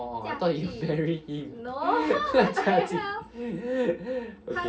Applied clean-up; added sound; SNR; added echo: none; none; none; reverberation time 0.3 s.